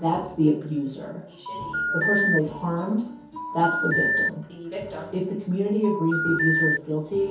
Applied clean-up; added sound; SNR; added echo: none; Telephone; 2 dB; reverberation time 0.6 s.